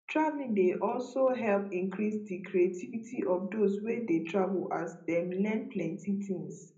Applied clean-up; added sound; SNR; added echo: none; none; none; reverberation time 0.5 s.